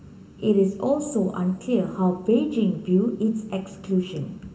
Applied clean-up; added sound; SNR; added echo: none; none; none; reverberation time 1.3 s.